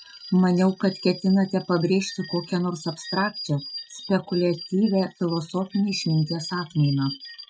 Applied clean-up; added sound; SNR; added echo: classical method Wiener filter.